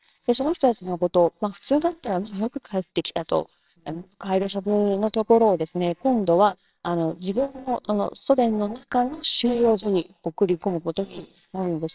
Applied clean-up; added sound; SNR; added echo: neural separator model SepFormer WHAMR!.